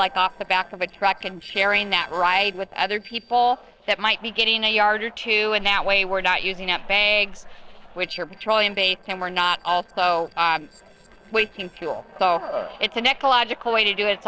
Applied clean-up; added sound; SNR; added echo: neural separator model SepFormer DNS4.